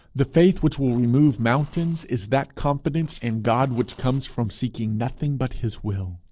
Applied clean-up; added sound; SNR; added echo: neural separator model SepFormer DNS4.